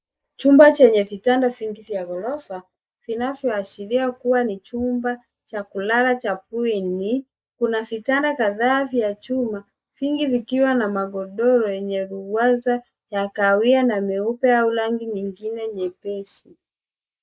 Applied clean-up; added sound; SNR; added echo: neural mask model Resemble Enhance denoiser.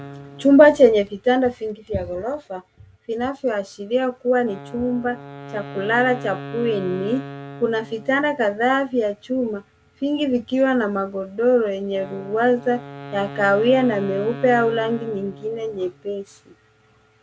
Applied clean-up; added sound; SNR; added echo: none; Wind instrument, woodwind instrument; 17 dB; none.